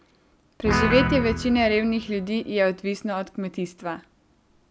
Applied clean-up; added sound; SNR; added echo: none; Guitar; 3 dB; none.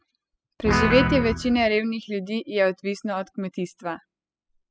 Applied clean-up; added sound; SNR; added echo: classical method spectral subtraction.